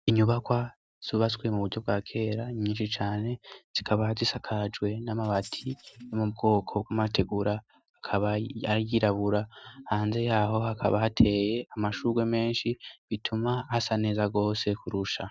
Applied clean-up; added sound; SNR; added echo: neural mask model RNNoise.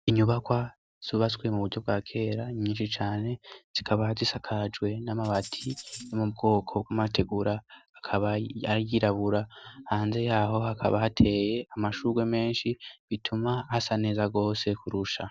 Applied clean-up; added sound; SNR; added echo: none; Tambourine; 18 dB; none.